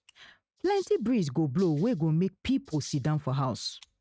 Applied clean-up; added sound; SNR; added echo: neural mask model RNNoise.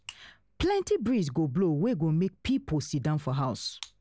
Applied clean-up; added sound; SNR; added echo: none; none; none; none.